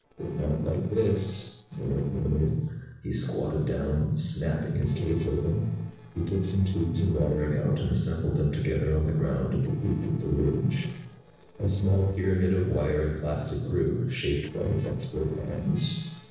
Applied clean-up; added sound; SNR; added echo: neural separator model SepFormer DNS4.